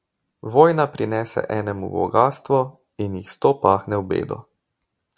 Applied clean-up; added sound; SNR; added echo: none; none; none; none.